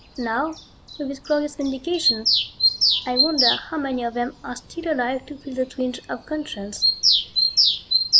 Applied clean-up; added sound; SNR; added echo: none; Bird vocalization, bird call, bird song; -3 dB; none.